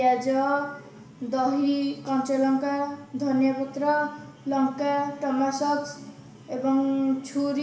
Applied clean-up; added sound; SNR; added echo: none; none; none; reverberation time 0.8 s.